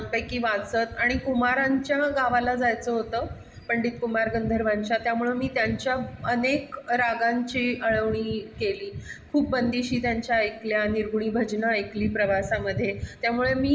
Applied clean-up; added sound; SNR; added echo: none; none; none; reverberation time 2.1 s.